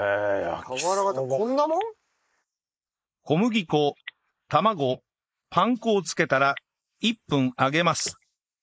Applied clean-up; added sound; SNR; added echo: neural mask model Resemble Enhance denoiser.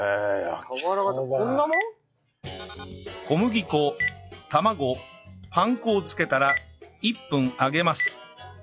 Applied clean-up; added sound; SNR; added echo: classical method log-MMSE.